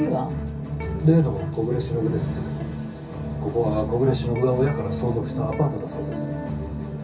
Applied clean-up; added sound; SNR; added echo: none; Electric guitar; 18 dB; reverberation time 0.3 s.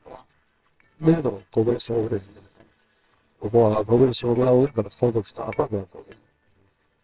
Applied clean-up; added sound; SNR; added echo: neural separator model SepFormer WHAMR!.